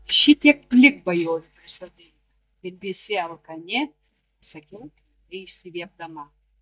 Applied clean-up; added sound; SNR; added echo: neural mask model DeepFilterNet 3.